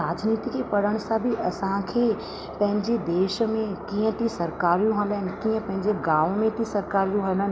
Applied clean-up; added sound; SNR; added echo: none; none; none; none.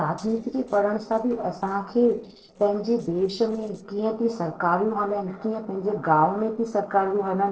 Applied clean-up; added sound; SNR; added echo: neural separator model SepFormer DNS4.